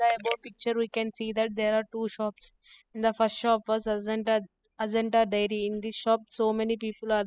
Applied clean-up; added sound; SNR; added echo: classical method spectral subtraction.